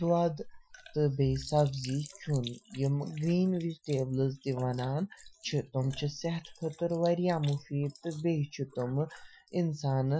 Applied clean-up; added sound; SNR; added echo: classical method Wiener filter.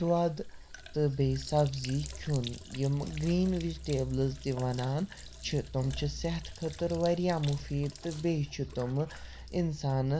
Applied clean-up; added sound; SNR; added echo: none; Sink (filling or washing); 16 dB; none.